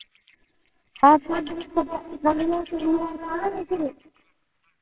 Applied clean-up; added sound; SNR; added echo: neural separator model SepFormer WHAMR!.